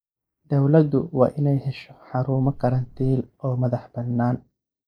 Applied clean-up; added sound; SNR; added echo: neural mask model Resemble Enhance denoiser.